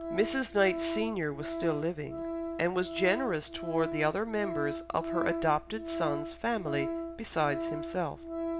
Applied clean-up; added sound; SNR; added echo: none; Organ; 5 dB; none.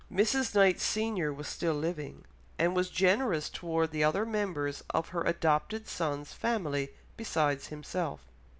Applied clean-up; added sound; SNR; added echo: none; none; none; none.